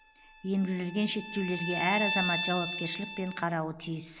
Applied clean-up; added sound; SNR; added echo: none; Bowed string instrument; 5 dB; none.